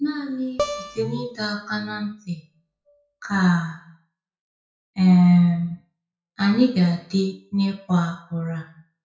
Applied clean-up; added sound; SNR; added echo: classical method WPE with log-MMSE.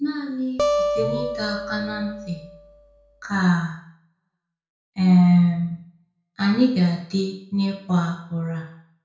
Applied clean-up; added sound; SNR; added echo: none; Acoustic guitar; 5 dB; reverberation time 0.5 s.